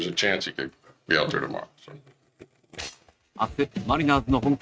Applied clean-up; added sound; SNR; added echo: neural mask model RNNoise.